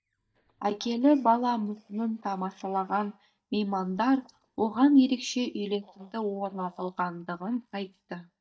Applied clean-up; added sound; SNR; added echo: neural mask model DeepFilterNet 3.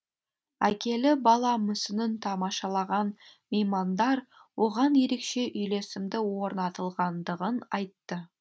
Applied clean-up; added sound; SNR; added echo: none; none; none; none.